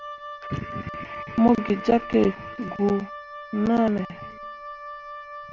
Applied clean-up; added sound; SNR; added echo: none; Wind instrument, woodwind instrument; 12 dB; none.